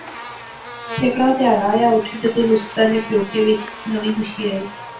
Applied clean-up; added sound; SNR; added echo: none; Buzz; 14 dB; reverberation time 0.3 s.